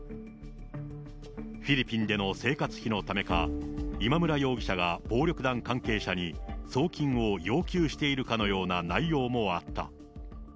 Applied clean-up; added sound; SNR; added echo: none; none; none; none.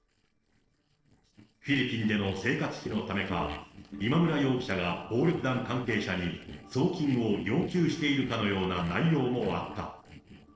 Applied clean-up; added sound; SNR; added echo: neural separator model SepFormer DNS4.